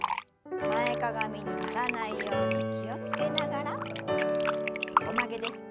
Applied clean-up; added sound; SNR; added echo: none; Fill (with liquid); 5 dB; none.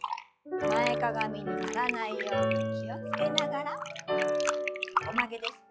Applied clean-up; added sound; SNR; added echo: classical method log-MMSE.